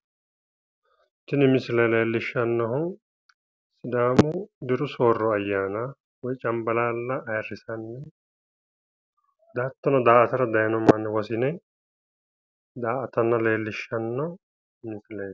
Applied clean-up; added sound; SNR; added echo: none; none; none; none.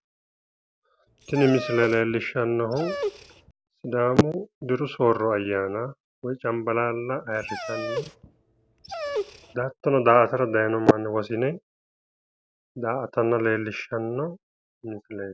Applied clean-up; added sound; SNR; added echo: none; Dog; 9 dB; none.